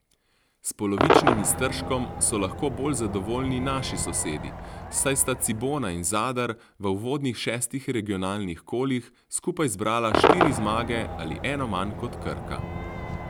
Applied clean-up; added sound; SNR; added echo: none; Crowd / Cheering / Fireworks; 2 dB; none.